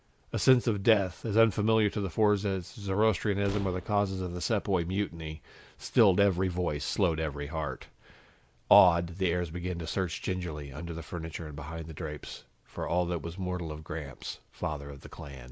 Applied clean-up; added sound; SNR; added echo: none; Slam; 16 dB; none.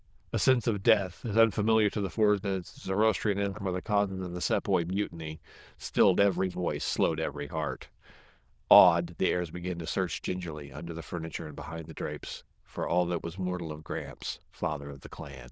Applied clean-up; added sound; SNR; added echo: neural diffusion model UNIVERSE++.